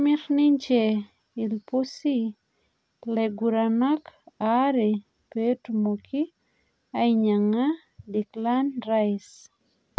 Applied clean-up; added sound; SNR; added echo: none; none; none; none.